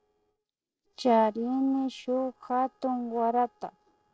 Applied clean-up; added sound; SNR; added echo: neural separator model SepFormer DNS4.